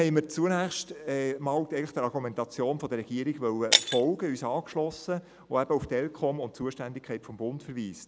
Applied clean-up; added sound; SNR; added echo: none; Shatter; 3 dB; none.